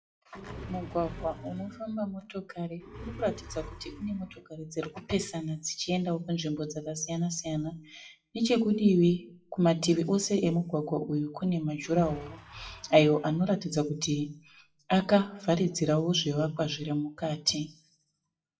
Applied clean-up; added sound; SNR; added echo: classical method WPE with log-MMSE.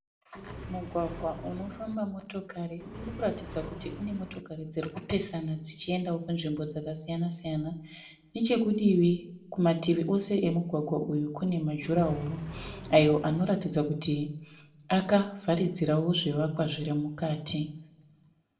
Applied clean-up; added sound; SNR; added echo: none; Accelerating, revving, vroom; 13 dB; reverberation time 0.5 s.